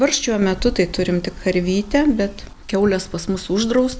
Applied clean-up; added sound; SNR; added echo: none; none; none; none.